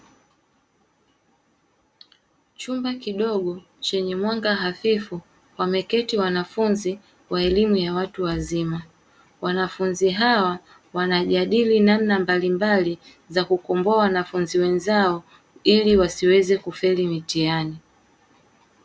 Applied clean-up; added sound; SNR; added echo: none; Marimba, xylophone; 16 dB; none.